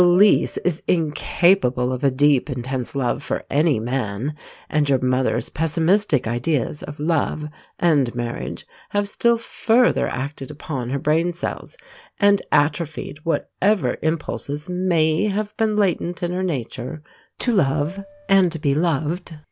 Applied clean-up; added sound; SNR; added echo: none; Piano; 17 dB; none.